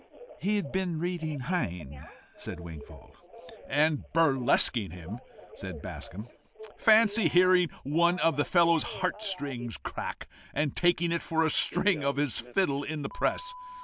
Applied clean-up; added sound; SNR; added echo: none; Telephone; 18 dB; none.